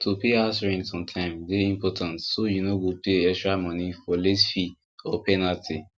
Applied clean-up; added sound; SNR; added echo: none; none; none; none.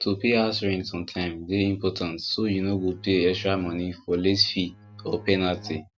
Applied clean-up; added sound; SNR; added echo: none; Bowed string instrument; 19 dB; none.